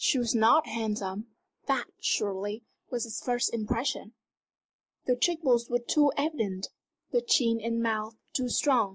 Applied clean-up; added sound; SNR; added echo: neural mask model Resemble Enhance denoiser.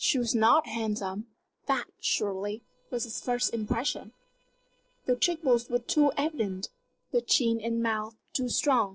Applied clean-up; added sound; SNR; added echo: neural separator model SepFormer DNS4.